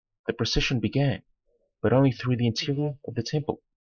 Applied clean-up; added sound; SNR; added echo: neural mask model Resemble Enhance denoiser.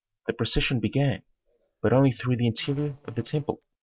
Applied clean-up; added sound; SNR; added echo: neural separator model SepFormer DNS4.